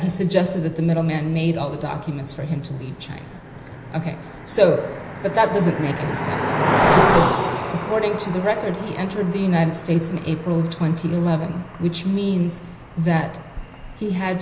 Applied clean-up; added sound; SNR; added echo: none; Cricket; 4 dB; reverberation time 0.9 s.